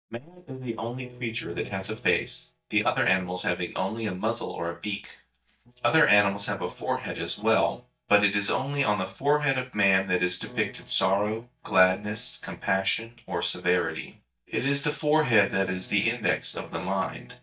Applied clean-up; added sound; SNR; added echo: neural mask model DeepFilterNet 3.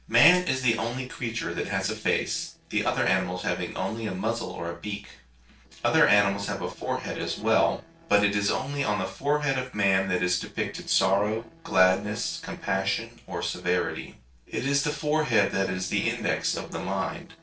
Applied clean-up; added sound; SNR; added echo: neural separator model SepFormer DNS4.